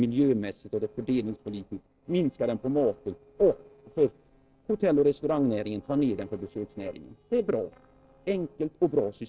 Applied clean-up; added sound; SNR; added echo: neural separator model SepFormer DNS4.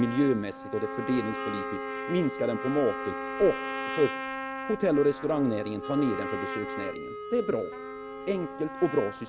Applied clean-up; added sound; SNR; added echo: none; Wind instrument, woodwind instrument + Trumpet; 7 dB; none.